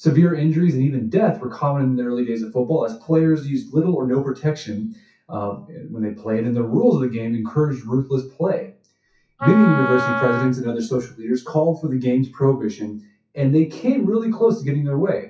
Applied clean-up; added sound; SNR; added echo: classical method WPE with log-MMSE.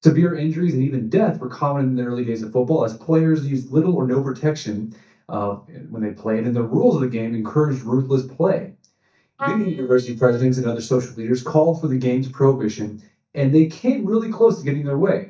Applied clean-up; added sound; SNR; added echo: neural mask model DeepFilterNet 3.